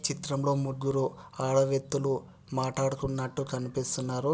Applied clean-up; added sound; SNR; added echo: none; none; none; none.